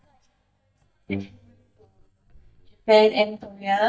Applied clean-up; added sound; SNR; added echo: neural mask model DeepFilterNet 3.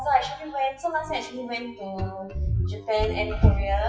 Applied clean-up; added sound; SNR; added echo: classical method WPE with log-MMSE.